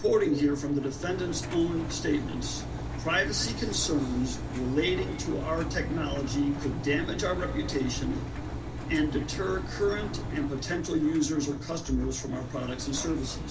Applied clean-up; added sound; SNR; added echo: none; Engine; 5 dB; reverberation time 2.6 s.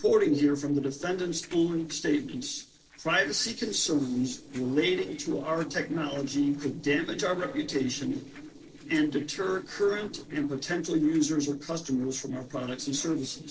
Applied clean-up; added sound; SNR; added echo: neural separator model SepFormer DNS4.